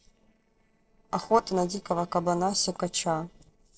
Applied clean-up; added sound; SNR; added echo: neural separator model SepFormer DNS4.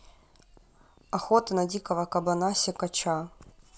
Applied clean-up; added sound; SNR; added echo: none; none; none; none.